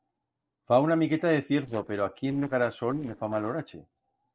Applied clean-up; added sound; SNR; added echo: neural separator model SepFormer DNS4.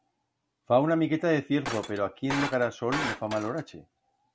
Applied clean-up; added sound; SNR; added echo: none; Shatter; 7 dB; none.